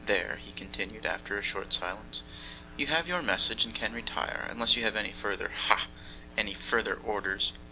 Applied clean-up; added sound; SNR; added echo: none; Bird; 19 dB; none.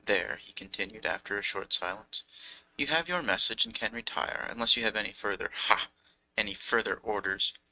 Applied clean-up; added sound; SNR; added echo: neural mask model RNNoise.